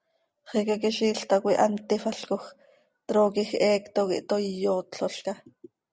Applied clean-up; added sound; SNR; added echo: none; none; none; none.